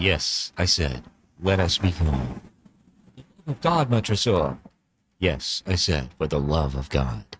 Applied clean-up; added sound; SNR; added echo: neural mask model RNNoise.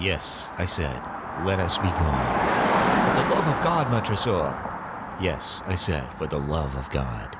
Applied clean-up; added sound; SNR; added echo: none; Car passing by; 1 dB; none.